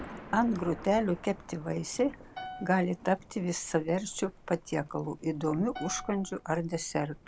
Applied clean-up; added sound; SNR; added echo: none; Piano + Thunder; 16 dB; none.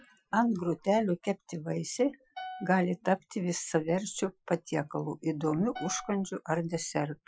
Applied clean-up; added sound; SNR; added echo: classical method Wiener filter.